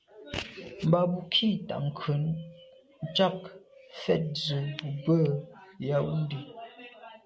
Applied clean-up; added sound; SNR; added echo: none; none; none; none.